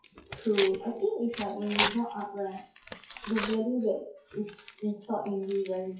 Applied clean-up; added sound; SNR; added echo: classical method WPE with log-MMSE.